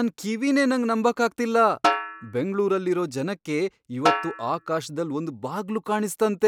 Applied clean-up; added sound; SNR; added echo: none; Snare drum; 5 dB; none.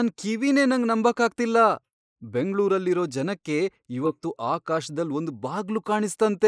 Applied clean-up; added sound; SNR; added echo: neural mask model Resemble Enhance denoiser.